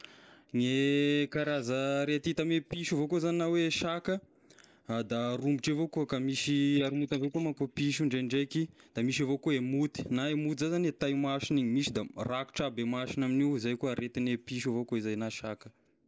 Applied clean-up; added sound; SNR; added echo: neural mask model Resemble Enhance denoiser.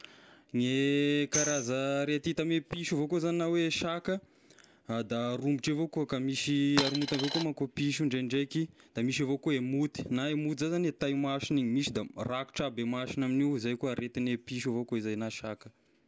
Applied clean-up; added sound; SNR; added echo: none; Tambourine + Coin (dropping); 5 dB; none.